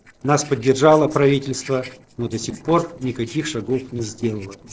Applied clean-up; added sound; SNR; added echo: neural separator model SepFormer DNS4.